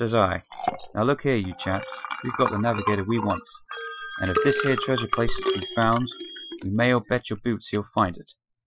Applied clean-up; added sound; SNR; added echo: classical method Wiener filter.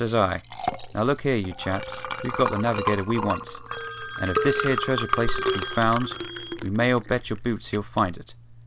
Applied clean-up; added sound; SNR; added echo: none; Telephone + Liquid; 5 dB; none.